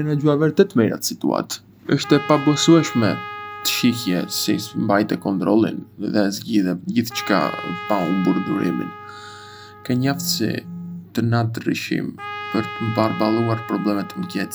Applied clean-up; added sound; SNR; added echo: none; Trumpet; 14 dB; none.